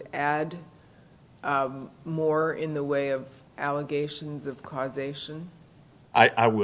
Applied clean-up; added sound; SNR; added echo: none; none; none; none.